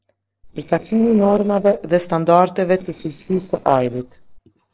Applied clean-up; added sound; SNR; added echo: neural separator model SepFormer DNS4.